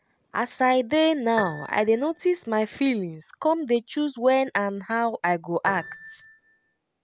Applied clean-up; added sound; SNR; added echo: none; Piano; 12 dB; none.